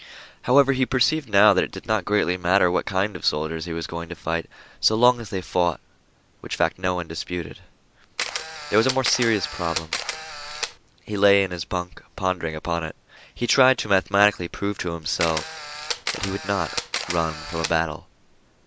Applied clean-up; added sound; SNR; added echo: none; Camera; 7 dB; none.